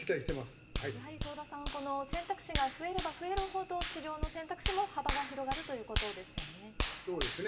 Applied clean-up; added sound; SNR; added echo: none; Hands; -2 dB; reverberation time 0.7 s.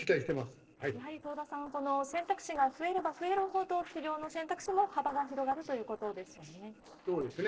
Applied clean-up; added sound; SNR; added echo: neural separator model SepFormer DNS4.